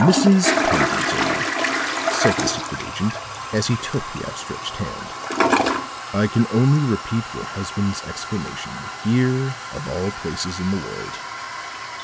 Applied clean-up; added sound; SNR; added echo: none; Toilet flush; 2 dB; none.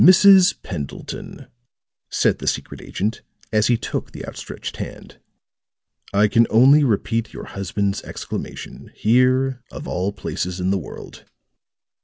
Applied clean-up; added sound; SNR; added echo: none; none; none; none.